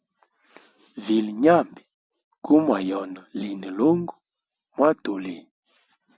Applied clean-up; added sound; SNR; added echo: none; none; none; none.